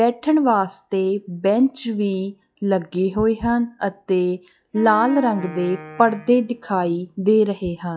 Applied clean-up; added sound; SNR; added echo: classical method log-MMSE.